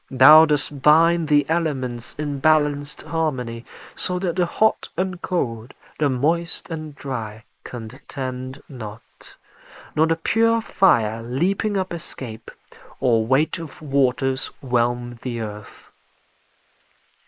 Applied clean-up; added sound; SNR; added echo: neural mask model Resemble Enhance denoiser.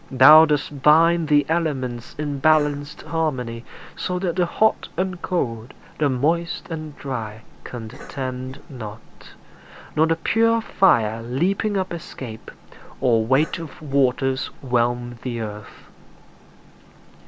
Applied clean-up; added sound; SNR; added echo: none; Cough; 19 dB; none.